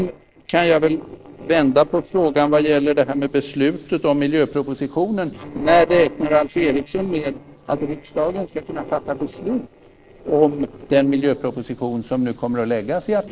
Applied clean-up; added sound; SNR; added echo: neural separator model SepFormer DNS4.